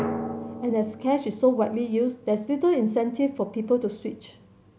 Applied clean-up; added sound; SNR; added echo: none; Drum; 12 dB; none.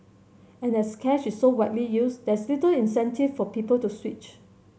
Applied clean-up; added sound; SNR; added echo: none; none; none; none.